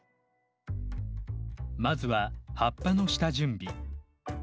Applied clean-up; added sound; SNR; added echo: none; none; none; none.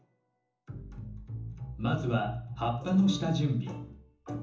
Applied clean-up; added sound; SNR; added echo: none; none; none; reverberation time 0.7 s.